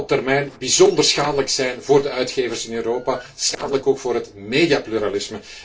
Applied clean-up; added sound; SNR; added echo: neural separator model SepFormer DNS4.